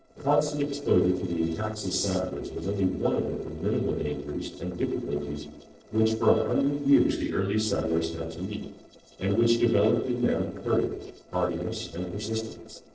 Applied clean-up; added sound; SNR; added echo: neural separator model SepFormer DNS4.